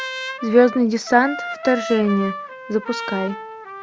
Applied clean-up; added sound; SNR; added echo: none; Trumpet; 10 dB; none.